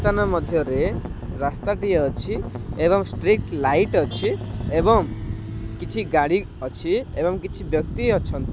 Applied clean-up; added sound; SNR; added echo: none; Strum; 14 dB; none.